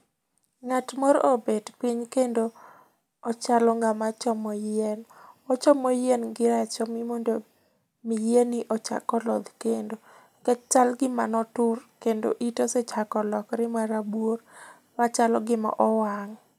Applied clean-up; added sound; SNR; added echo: none; none; none; none.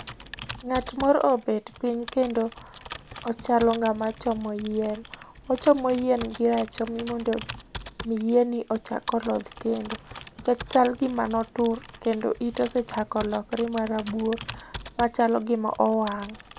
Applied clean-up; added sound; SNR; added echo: none; Computer keyboard; 15 dB; none.